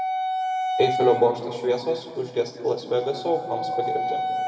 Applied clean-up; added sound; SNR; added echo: none; Wind instrument, woodwind instrument; 3 dB; reverberation time 2.5 s.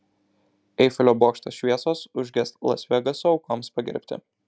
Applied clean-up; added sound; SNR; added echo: none; none; none; none.